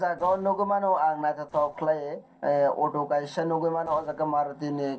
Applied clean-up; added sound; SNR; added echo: neural separator model SepFormer DNS4.